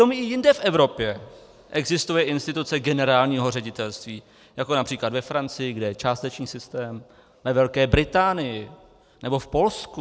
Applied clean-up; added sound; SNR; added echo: none; none; none; none.